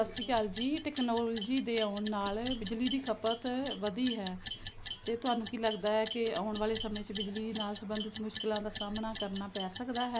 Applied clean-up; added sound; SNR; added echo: none; Clock; -4 dB; none.